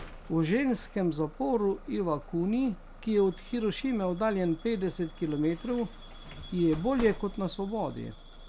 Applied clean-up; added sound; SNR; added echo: none; Bus / Alarm; 14 dB; none.